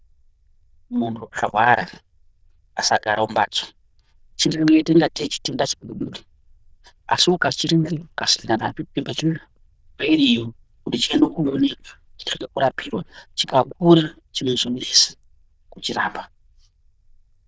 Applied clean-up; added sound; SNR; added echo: neural diffusion model UNIVERSE++.